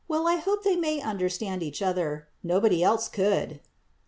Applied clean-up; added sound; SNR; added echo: none; none; none; none.